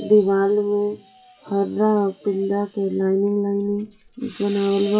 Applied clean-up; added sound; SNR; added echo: classical method WPE with log-MMSE.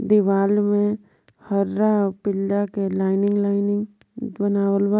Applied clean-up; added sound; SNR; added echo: none; none; none; none.